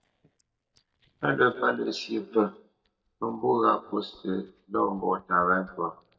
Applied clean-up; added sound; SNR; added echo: neural mask model DeepFilterNet 3.